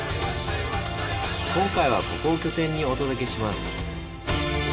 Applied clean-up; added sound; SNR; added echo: none; none; none; reverberation time 2.8 s.